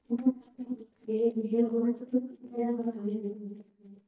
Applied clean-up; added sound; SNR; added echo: neural mask model DeepFilterNet 3.